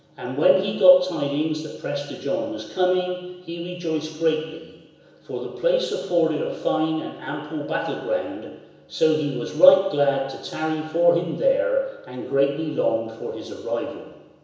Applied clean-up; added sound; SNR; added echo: none; none; none; reverberation time 1.0 s.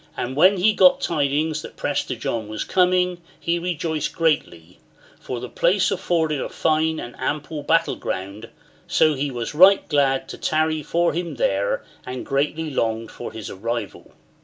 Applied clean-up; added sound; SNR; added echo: none; none; none; none.